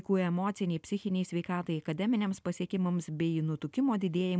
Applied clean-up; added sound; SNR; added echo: none; none; none; none.